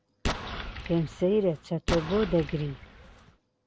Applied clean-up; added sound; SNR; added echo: none; Explosion; 6 dB; none.